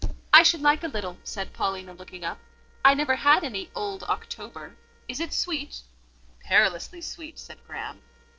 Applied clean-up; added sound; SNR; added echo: neural separator model SepFormer DNS4.